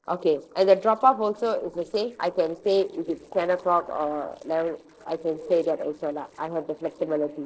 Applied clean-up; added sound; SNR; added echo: neural separator model SepFormer DNS4.